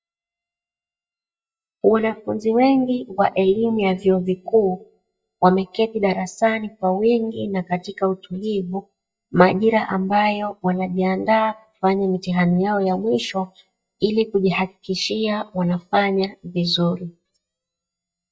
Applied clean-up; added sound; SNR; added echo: neural mask model DeepFilterNet 3.